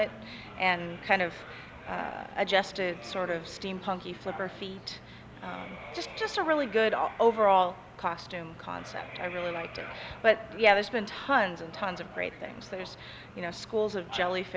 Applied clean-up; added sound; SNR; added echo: none; none; none; none.